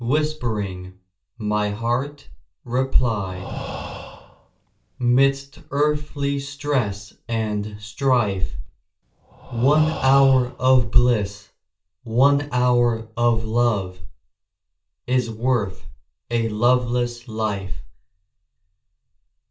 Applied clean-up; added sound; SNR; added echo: none; Breathing; 13 dB; reverberation time 0.2 s.